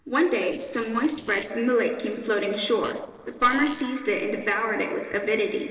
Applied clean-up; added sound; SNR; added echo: neural separator model SepFormer DNS4.